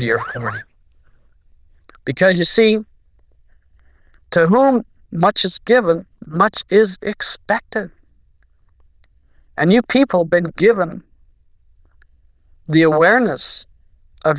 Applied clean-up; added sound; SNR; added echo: neural diffusion model UNIVERSE++.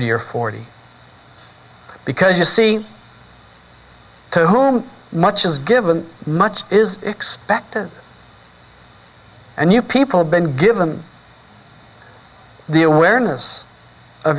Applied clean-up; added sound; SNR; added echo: none; none; none; none.